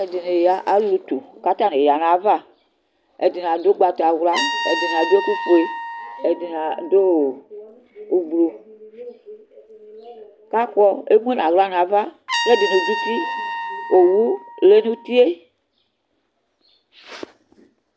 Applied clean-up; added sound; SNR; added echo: none; Trumpet; 11 dB; none.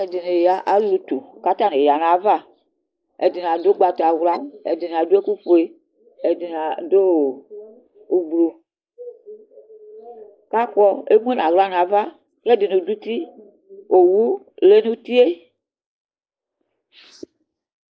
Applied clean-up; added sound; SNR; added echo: neural mask model Resemble Enhance denoiser.